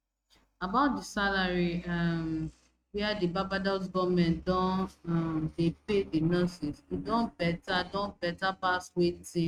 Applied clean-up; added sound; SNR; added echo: neural mask model RNNoise.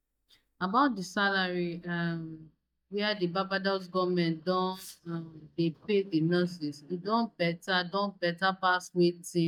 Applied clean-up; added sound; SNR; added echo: neural mask model DeepFilterNet 3.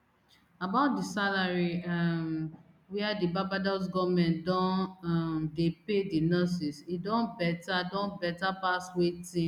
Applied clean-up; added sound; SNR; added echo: none; none; none; none.